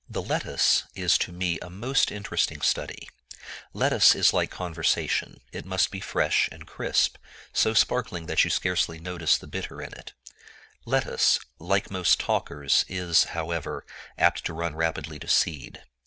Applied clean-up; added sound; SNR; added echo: none; none; none; none.